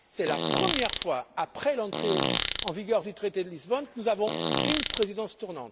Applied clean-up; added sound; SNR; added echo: none; Fart; -2 dB; none.